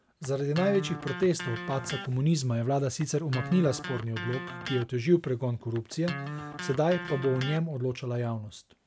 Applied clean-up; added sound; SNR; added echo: none; Electric guitar; 11 dB; none.